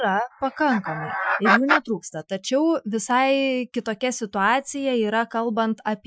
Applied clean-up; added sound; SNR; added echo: classical method Wiener filter.